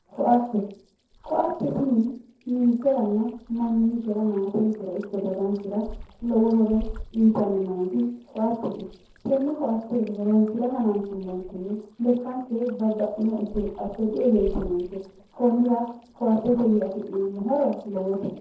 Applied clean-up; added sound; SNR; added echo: neural separator model SepFormer DNS4.